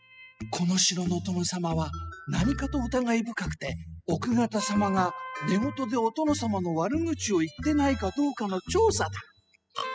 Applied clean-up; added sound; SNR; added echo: classical method spectral subtraction.